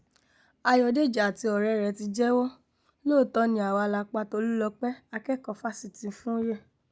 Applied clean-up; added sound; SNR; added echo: none; none; none; none.